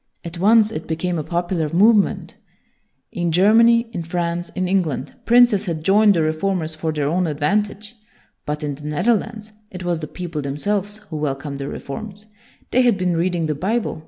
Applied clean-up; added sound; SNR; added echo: none; none; none; none.